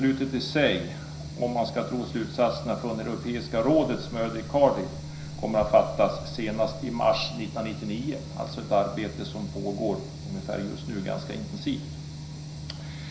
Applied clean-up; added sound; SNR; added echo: none; Drawer open or close; 17 dB; reverberation time 0.5 s.